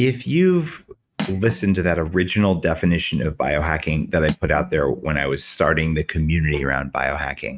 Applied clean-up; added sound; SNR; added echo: neural mask model RNNoise.